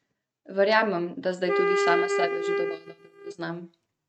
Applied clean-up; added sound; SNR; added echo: neural mask model RNNoise.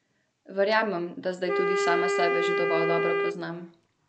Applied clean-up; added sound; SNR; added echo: none; Wind instrument, woodwind instrument; -2 dB; none.